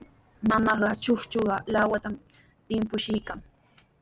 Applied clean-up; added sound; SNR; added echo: none; none; none; none.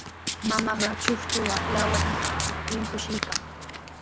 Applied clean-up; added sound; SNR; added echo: none; Car passing by + Domestic sounds, home sounds; -2 dB; none.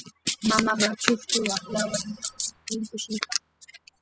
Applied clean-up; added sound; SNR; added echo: classical method spectral subtraction.